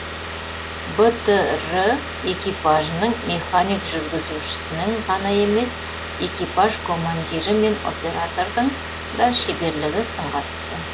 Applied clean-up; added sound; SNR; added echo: none; Car; 8 dB; none.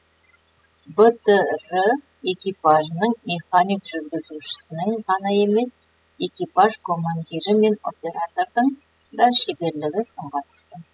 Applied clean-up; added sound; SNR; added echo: classical method spectral subtraction.